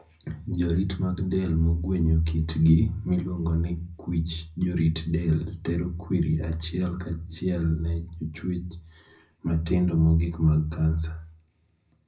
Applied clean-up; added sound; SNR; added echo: none; none; none; reverberation time 0.4 s.